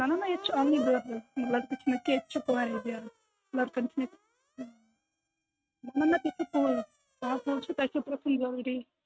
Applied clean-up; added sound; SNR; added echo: neural mask model RNNoise.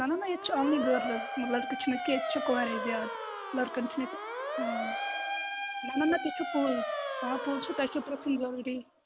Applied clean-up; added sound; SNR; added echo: none; Motor vehicle (road) / Siren; 3 dB; none.